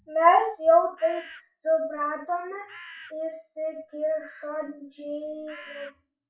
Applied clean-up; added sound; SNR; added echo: classical method WPE with log-MMSE.